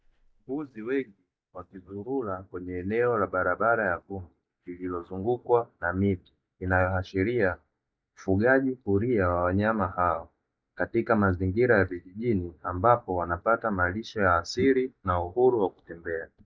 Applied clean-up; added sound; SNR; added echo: neural mask model DeepFilterNet 3.